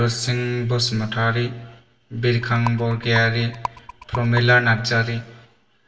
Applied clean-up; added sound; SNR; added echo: none; Rattle; 12 dB; reverberation time 0.1 s.